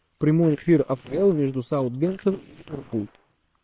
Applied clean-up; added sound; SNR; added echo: neural separator model SepFormer WHAM!.